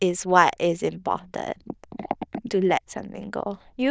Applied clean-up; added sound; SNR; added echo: neural diffusion model UNIVERSE++.